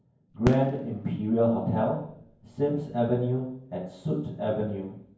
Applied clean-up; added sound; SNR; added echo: none; Fireworks; 11 dB; reverberation time 0.9 s.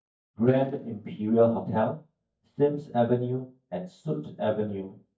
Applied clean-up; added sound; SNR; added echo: neural mask model DeepFilterNet 3.